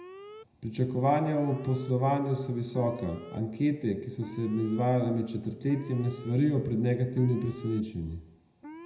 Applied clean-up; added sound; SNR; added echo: none; Alarm; 19 dB; reverberation time 0.8 s.